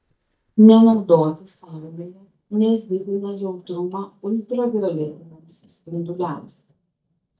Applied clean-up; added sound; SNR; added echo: neural mask model DeepFilterNet 3.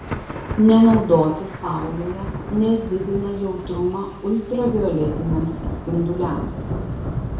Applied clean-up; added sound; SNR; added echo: none; Thunder / Rain; 8 dB; reverberation time 0.6 s.